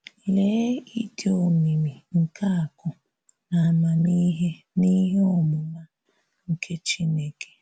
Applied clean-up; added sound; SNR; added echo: none; none; none; none.